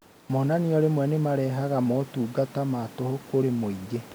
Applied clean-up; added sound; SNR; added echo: none; none; none; none.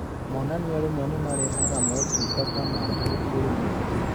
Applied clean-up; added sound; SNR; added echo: none; Chirp, tweet; -3 dB; none.